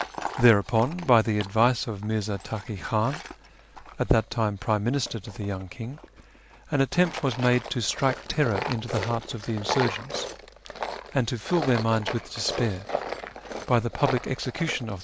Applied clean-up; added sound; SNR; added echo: none; Tools; 10 dB; none.